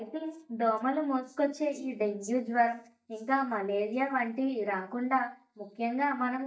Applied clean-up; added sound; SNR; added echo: neural mask model DeepFilterNet 3.